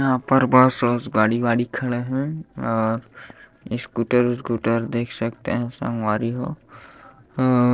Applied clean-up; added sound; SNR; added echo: neural separator model SepFormer DNS4.